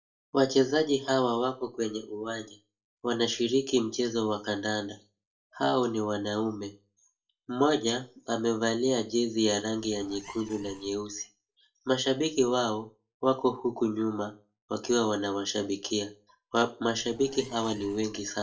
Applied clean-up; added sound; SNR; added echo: neural separator model SepFormer DNS4.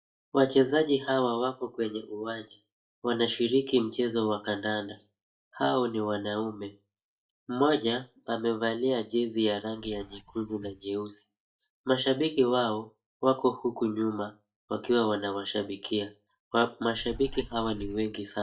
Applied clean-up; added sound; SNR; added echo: neural mask model DeepFilterNet 3.